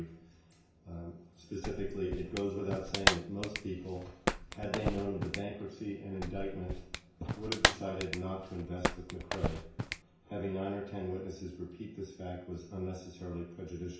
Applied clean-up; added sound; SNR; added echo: none; Clapping; -3 dB; reverberation time 0.6 s.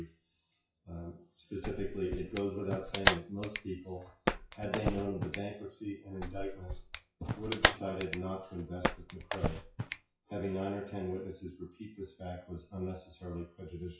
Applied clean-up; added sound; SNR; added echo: classical method WPE with log-MMSE.